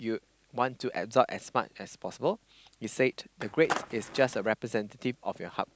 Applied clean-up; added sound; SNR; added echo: none; Skateboard; 7 dB; none.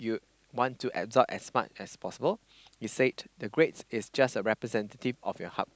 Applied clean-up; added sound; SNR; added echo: none; none; none; none.